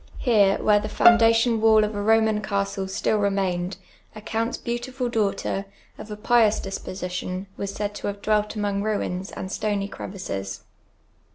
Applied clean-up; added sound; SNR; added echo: none; Bowed string instrument; 2 dB; none.